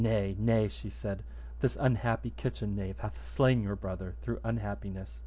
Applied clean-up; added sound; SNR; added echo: none; none; none; none.